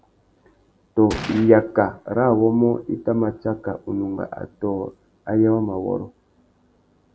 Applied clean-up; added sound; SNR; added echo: none; Gunshot, gunfire; 13 dB; none.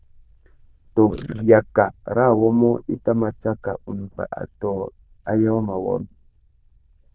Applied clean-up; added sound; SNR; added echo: neural diffusion model UNIVERSE++.